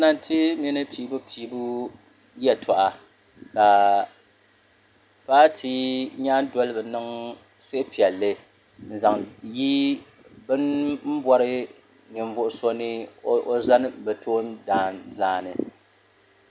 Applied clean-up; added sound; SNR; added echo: none; none; none; none.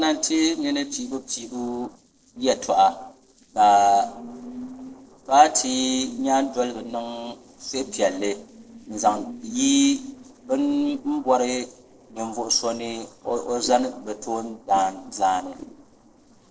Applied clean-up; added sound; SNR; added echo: neural separator model SepFormer DNS4.